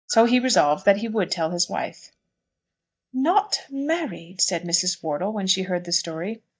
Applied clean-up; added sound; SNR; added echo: neural mask model DeepFilterNet 3.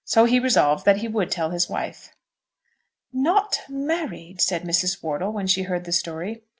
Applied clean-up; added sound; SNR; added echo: none; none; none; none.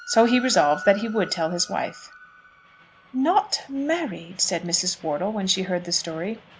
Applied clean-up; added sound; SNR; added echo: none; Train; 18 dB; none.